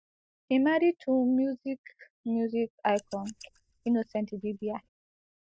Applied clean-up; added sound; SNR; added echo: neural mask model DeepFilterNet 3.